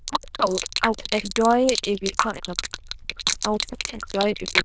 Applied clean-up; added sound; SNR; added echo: neural diffusion model UNIVERSE++.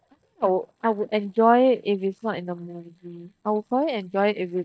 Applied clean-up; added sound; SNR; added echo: neural mask model DeepFilterNet 3.